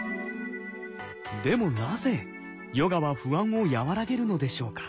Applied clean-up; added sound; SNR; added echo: none; none; none; none.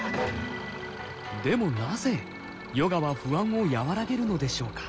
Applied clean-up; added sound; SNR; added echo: none; Train + Idling / Engine starting; 11 dB; none.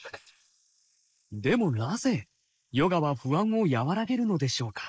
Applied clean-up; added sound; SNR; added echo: neural mask model Resemble Enhance denoiser.